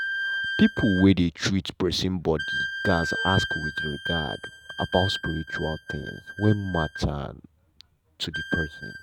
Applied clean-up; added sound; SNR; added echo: neural mask model RNNoise.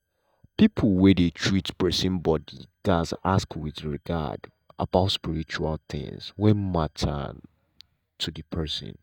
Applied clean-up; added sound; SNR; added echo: neural mask model DeepFilterNet 3.